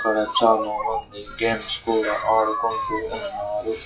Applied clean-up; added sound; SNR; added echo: classical method WPE with log-MMSE.